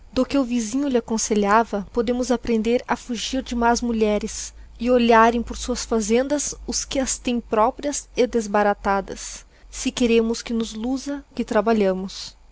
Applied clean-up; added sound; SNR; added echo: none; none; none; none.